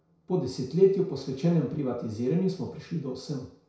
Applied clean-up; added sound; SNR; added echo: none; none; none; reverberation time 0.6 s.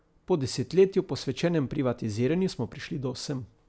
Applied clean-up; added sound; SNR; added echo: none; none; none; none.